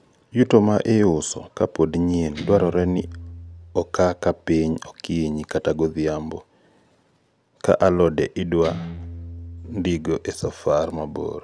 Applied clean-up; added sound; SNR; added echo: none; Guitar; 18 dB; none.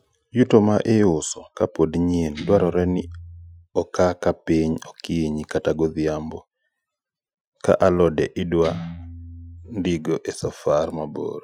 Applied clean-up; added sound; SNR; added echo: classical method Wiener filter.